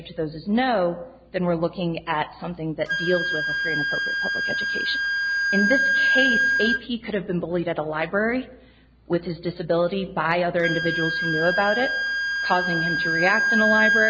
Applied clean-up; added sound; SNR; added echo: none; Wind instrument, woodwind instrument; 0 dB; none.